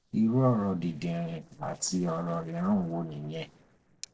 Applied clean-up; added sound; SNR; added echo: neural separator model SepFormer DNS4.